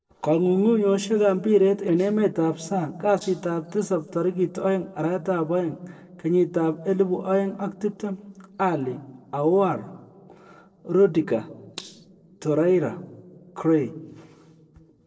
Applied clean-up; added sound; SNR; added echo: neural separator model SepFormer DNS4.